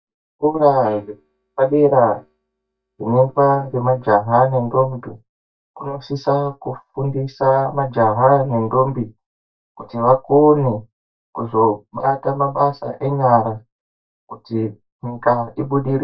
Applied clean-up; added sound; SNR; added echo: neural mask model DeepFilterNet 3.